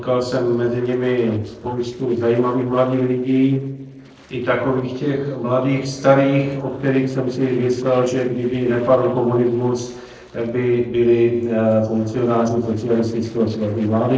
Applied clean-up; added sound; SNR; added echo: neural separator model SepFormer DNS4.